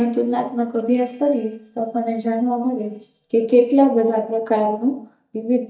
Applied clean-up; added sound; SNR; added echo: neural mask model DeepFilterNet 3.